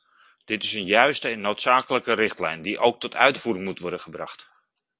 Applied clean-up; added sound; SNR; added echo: none; none; none; none.